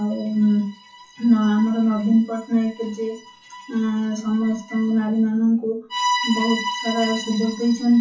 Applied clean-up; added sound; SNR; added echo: classical method WPE with log-MMSE.